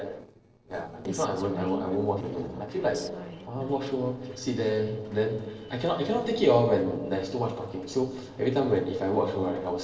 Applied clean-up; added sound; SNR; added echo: neural separator model SepFormer DNS4.